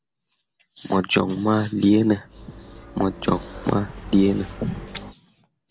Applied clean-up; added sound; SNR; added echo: none; Motorcycle; 14 dB; none.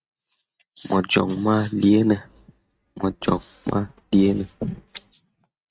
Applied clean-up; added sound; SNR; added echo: neural mask model RNNoise.